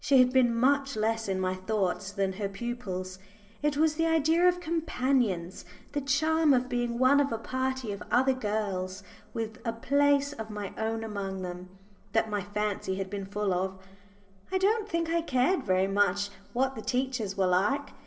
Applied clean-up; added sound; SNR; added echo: none; none; none; reverberation time 0.6 s.